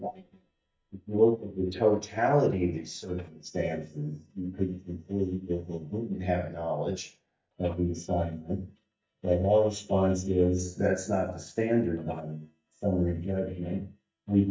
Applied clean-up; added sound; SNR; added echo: neural mask model DeepFilterNet 3.